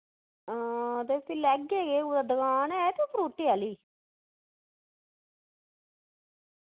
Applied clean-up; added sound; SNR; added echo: none; none; none; none.